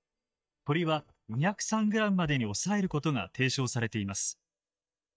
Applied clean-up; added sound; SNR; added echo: neural mask model DeepFilterNet 3.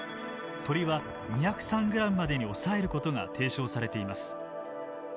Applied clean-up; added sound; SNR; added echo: none; Bird; 18 dB; none.